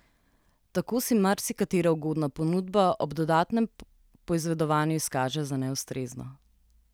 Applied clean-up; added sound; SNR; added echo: none; none; none; none.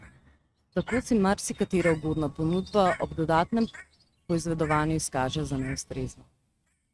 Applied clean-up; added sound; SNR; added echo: neural mask model RNNoise.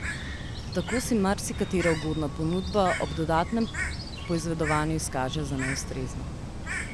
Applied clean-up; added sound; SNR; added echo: none; Bird; 5 dB; none.